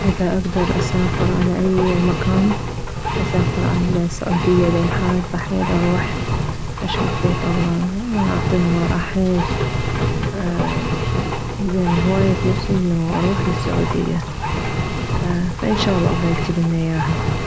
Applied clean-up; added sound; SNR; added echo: none; Engine; 1 dB; none.